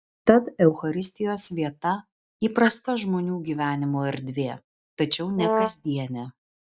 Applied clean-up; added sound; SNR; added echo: neural mask model DeepFilterNet 3.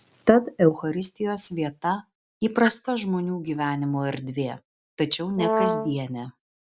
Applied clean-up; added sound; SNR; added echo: none; Brass instrument; 0 dB; none.